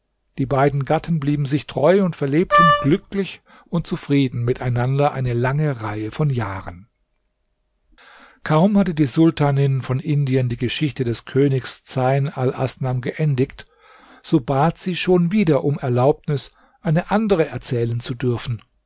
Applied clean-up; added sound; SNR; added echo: none; Wind instrument, woodwind instrument; -3 dB; none.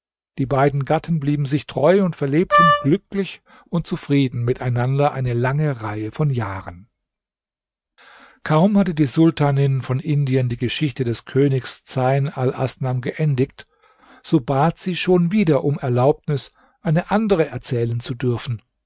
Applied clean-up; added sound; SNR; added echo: neural mask model RNNoise.